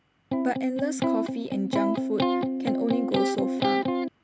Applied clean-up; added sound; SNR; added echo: none; Electric guitar; -5 dB; none.